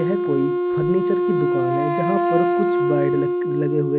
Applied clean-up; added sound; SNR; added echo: none; Wind instrument, woodwind instrument; -4 dB; none.